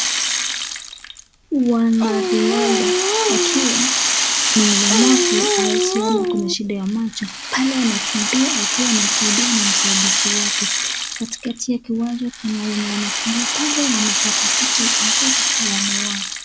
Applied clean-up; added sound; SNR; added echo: none; Rattle (instrument) + Dog; -3 dB; none.